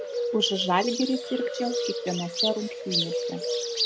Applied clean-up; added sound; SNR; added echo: none; Bird; 1 dB; none.